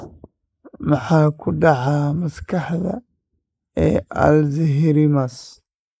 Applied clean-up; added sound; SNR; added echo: neural mask model Resemble Enhance denoiser.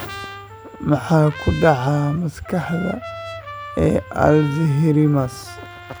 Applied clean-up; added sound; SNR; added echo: none; Trumpet; 16 dB; none.